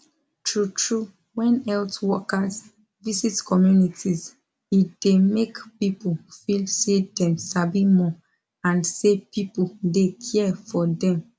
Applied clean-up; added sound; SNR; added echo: none; none; none; none.